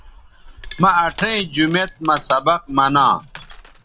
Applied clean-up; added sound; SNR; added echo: none; Crushing; 17 dB; none.